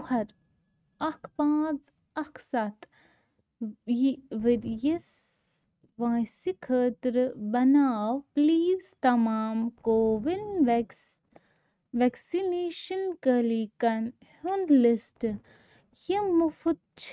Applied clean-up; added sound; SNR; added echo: neural mask model RNNoise.